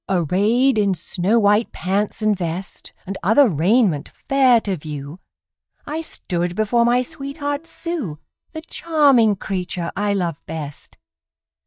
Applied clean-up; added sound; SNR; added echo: neural mask model DeepFilterNet 3.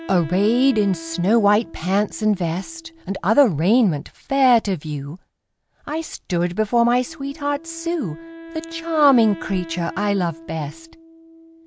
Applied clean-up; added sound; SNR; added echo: none; Wind instrument, woodwind instrument; 18 dB; none.